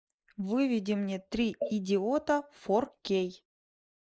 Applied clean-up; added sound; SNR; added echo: neural mask model Resemble Enhance denoiser.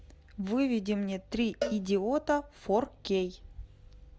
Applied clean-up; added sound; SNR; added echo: none; Cowbell; 11 dB; none.